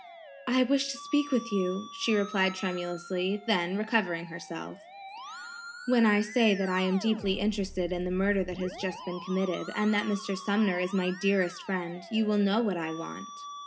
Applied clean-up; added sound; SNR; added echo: none; Musical instrument; 15 dB; reverberation time 0.3 s.